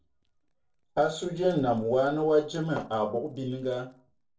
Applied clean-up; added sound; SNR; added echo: neural separator model SepFormer DNS4.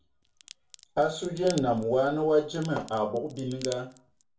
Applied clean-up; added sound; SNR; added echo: none; Crack; 19 dB; reverberation time 0.3 s.